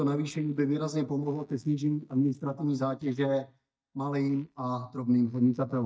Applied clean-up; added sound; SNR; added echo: neural mask model DeepFilterNet 3.